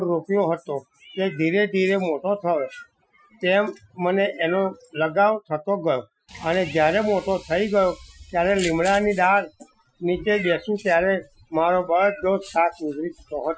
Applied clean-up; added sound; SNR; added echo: classical method Wiener filter.